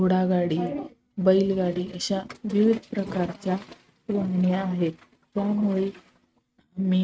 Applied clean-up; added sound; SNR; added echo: neural mask model RNNoise.